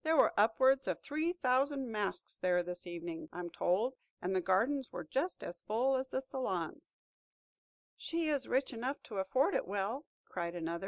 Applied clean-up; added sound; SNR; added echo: none; none; none; none.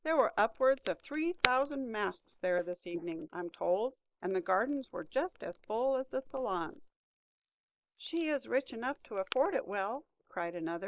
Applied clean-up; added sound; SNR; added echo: neural mask model Resemble Enhance denoiser.